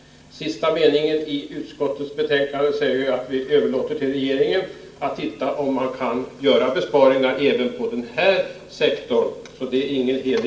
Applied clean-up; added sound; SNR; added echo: none; none; none; reverberation time 0.8 s.